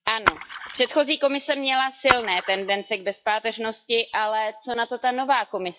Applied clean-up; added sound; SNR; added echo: classical method log-MMSE.